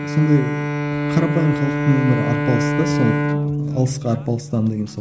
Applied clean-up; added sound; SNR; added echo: none; Bowed string instrument; 1 dB; none.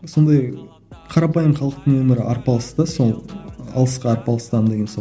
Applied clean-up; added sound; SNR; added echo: none; none; none; none.